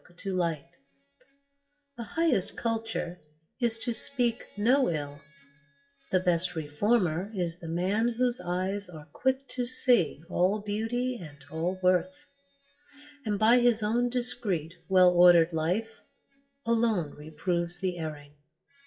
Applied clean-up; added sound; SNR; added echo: classical method WPE with log-MMSE.